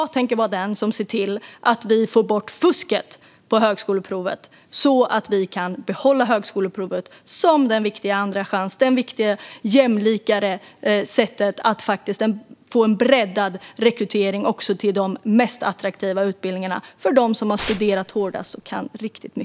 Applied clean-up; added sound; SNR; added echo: none; Tearing; 13 dB; none.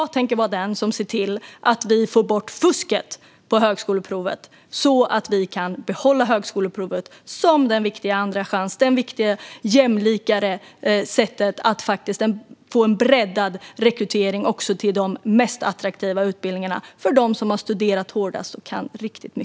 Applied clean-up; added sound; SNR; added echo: none; none; none; none.